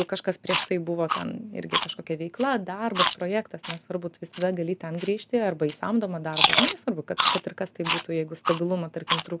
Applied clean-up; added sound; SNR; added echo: none; Chewing, mastication; 2 dB; none.